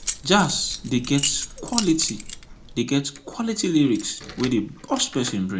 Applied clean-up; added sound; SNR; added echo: none; Keys jangling; 10 dB; reverberation time 0.2 s.